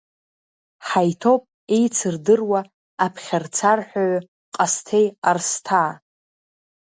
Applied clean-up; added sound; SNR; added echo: none; none; none; none.